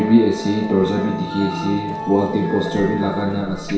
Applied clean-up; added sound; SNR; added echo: none; Musical instrument; 9 dB; reverberation time 0.6 s.